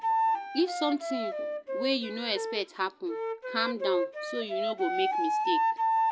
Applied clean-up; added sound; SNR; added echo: none; Wind instrument, woodwind instrument; -3 dB; none.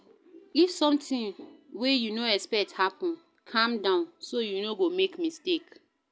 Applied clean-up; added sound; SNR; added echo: none; none; none; none.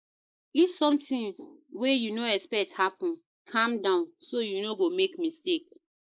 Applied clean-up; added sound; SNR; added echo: neural mask model Resemble Enhance denoiser.